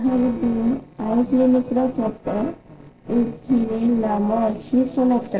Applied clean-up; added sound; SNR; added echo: neural separator model SepFormer DNS4.